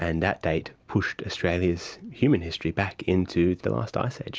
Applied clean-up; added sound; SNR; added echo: none; none; none; none.